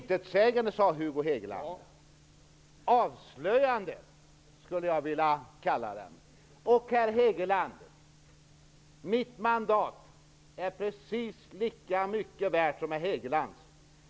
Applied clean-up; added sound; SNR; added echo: none; none; none; none.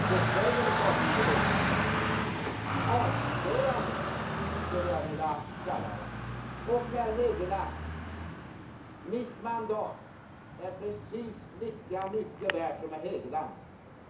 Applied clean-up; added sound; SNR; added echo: none; Traffic noise, roadway noise; -2 dB; reverberation time 0.7 s.